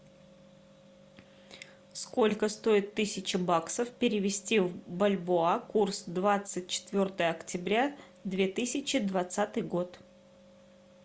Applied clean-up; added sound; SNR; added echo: none; none; none; none.